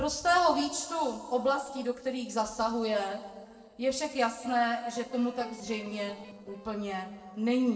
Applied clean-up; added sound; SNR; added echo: neural separator model SepFormer DNS4.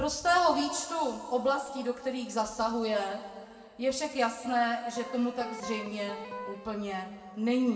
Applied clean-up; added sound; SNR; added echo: none; Electric guitar; 12 dB; reverberation time 1.8 s.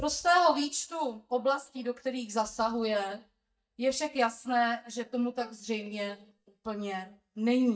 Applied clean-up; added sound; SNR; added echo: neural mask model DeepFilterNet 3.